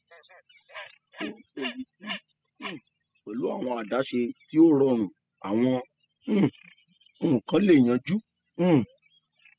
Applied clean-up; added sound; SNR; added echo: classical method spectral subtraction.